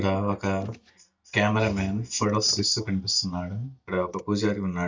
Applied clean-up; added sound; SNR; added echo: neural mask model DeepFilterNet 3.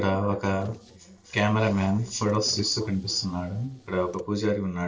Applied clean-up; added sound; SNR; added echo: neural separator model SepFormer DNS4.